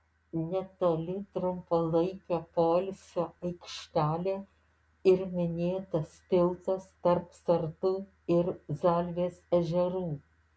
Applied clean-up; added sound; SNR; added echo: none; none; none; none.